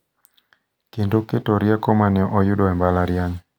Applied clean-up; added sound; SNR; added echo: none; none; none; none.